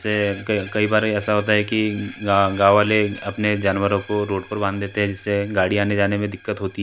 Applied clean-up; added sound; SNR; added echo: none; Screech; 16 dB; none.